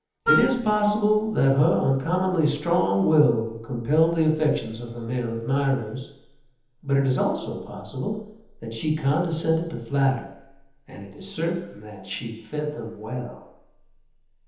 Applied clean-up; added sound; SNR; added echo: none; Wind instrument, woodwind instrument; 1 dB; reverberation time 1.3 s.